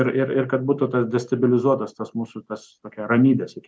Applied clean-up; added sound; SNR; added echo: none; none; none; none.